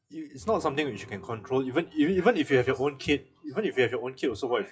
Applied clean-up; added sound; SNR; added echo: classical method WPE with log-MMSE.